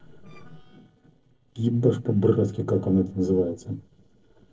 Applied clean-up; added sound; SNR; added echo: neural separator model SepFormer DNS4.